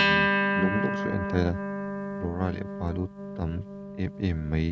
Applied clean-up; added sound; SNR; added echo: neural mask model RNNoise.